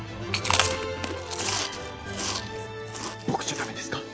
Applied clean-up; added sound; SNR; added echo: none; Chewing, mastication; -1 dB; none.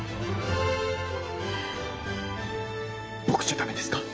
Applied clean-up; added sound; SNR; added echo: none; none; none; none.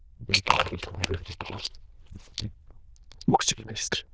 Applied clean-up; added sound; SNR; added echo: neural diffusion model UNIVERSE++.